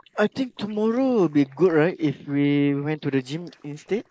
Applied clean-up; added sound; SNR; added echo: neural mask model Resemble Enhance denoiser.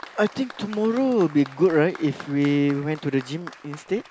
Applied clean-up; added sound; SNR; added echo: none; Applause; 20 dB; none.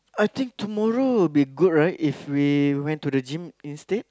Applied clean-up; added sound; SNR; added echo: none; none; none; none.